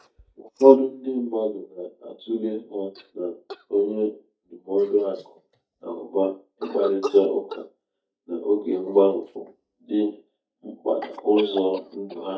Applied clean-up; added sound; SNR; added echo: neural mask model DeepFilterNet 3.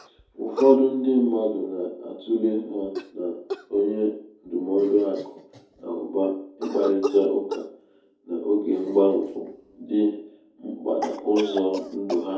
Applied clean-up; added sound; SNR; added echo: none; Cough; 15 dB; reverberation time 0.6 s.